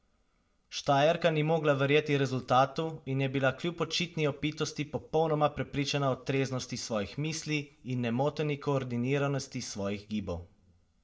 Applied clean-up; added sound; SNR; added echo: none; none; none; reverberation time 0.2 s.